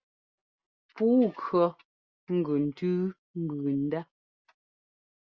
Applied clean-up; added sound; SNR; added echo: none; none; none; none.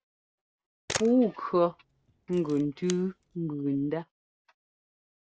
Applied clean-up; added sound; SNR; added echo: none; Camera; 12 dB; none.